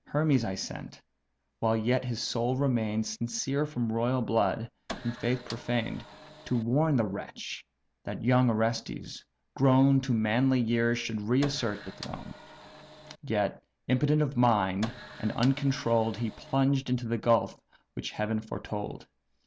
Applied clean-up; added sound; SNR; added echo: none; Printer; 15 dB; none.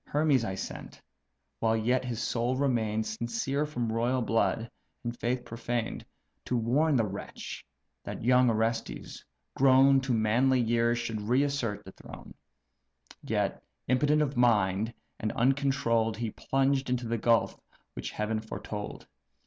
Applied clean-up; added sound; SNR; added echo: none; none; none; none.